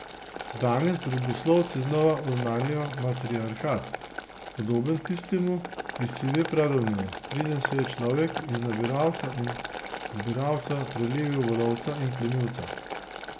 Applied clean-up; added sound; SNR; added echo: none; Boiling; 9 dB; none.